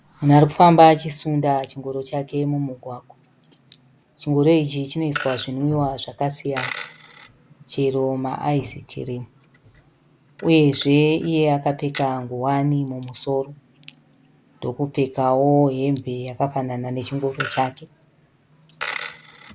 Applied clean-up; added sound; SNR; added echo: none; Coin (dropping); 18 dB; none.